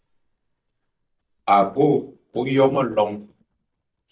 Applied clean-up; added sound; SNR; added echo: neural mask model DeepFilterNet 3.